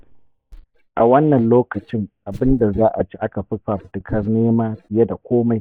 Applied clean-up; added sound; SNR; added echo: neural mask model DeepFilterNet 3.